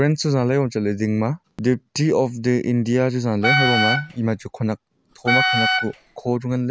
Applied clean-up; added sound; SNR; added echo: none; Wind instrument, woodwind instrument; 0 dB; none.